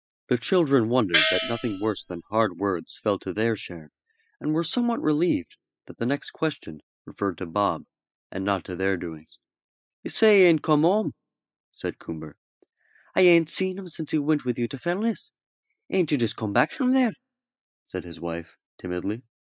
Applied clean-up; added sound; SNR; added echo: classical method spectral subtraction.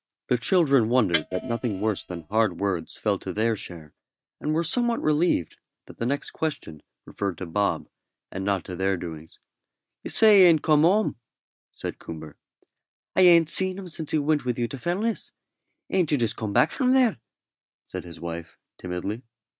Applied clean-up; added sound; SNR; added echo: neural mask model RNNoise.